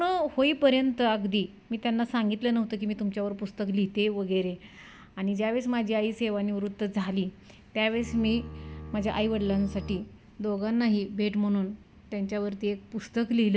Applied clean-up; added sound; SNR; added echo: none; Bowed string instrument; 12 dB; none.